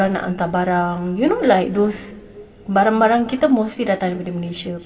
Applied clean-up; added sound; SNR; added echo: none; none; none; reverberation time 2.0 s.